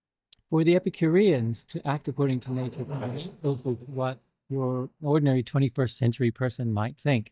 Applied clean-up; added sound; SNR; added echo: neural mask model DeepFilterNet 3.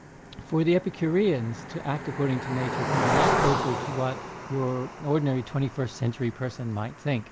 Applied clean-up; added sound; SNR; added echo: none; Cricket; 4 dB; none.